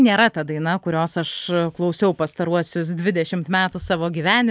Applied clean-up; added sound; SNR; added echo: none; none; none; none.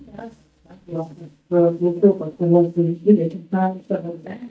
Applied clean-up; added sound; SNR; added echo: neural mask model DeepFilterNet 3.